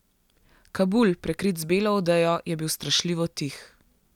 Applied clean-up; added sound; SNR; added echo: none; none; none; none.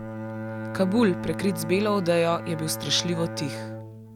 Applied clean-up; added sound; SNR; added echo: none; Bowed string instrument; 8 dB; none.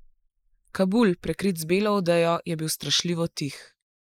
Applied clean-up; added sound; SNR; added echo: neural mask model Resemble Enhance denoiser.